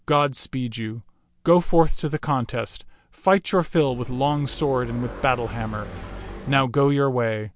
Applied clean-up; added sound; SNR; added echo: none; Motorcycle; 14 dB; none.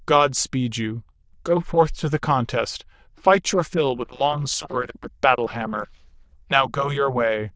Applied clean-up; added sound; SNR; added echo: neural diffusion model UNIVERSE++.